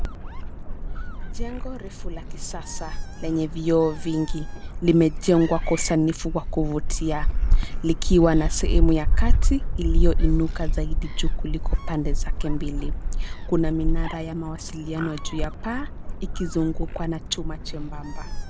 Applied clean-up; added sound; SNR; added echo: none; Gull, seagull; -3 dB; none.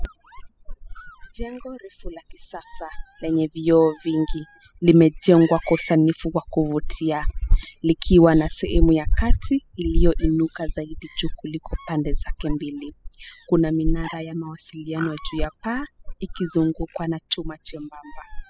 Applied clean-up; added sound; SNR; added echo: classical method spectral subtraction.